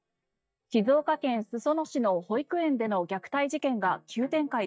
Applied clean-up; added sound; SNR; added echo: neural mask model DeepFilterNet 3.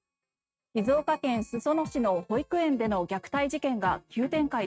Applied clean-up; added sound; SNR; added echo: neural mask model RNNoise.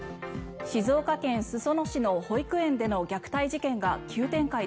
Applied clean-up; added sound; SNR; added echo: none; none; none; none.